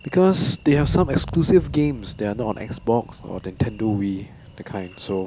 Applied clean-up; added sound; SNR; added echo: none; Thunder; 13 dB; none.